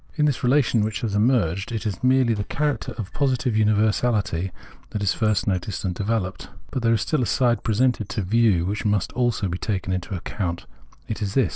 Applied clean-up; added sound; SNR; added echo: neural separator model SepFormer DNS4.